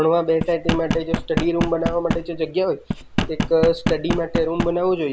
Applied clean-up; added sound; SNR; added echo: none; Knock; 4 dB; none.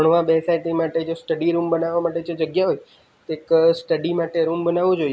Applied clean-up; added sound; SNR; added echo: none; none; none; none.